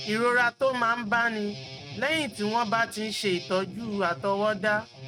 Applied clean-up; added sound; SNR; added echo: neural mask model RNNoise.